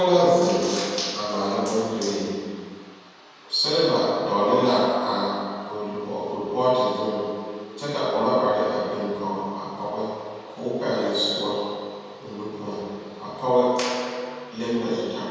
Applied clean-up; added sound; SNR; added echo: none; none; none; reverberation time 2.1 s.